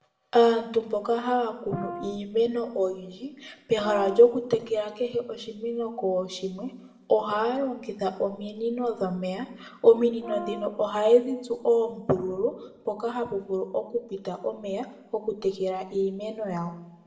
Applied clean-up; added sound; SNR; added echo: none; Brass instrument; 13 dB; reverberation time 0.7 s.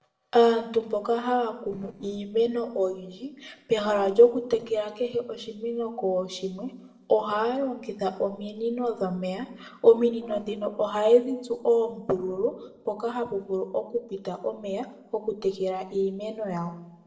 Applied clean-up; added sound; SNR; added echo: neural separator model SepFormer DNS4.